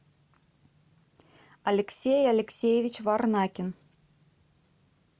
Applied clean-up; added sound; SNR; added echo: none; none; none; none.